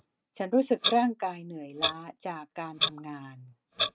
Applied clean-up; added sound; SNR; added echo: neural mask model RNNoise.